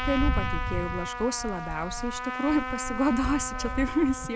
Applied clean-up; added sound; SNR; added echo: none; Trumpet + Rain; 2 dB; none.